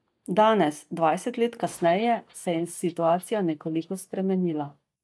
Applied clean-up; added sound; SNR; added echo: neural mask model DeepFilterNet 3.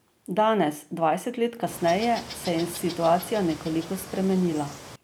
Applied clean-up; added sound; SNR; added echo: none; Water / Bird; 14 dB; none.